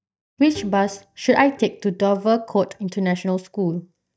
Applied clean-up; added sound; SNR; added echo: neural mask model DeepFilterNet 3.